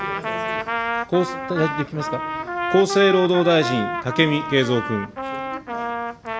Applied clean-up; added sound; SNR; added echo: none; Trumpet; 5 dB; none.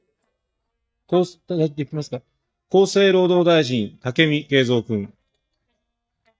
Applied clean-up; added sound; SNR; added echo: neural mask model DeepFilterNet 3.